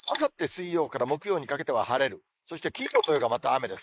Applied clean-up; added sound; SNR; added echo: neural mask model Resemble Enhance denoiser.